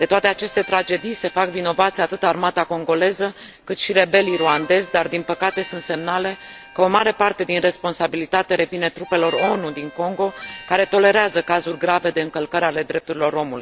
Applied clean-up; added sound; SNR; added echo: none; Harmonica; 18 dB; none.